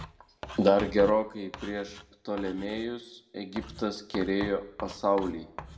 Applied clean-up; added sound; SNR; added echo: none; Writing; 15 dB; reverberation time 0.6 s.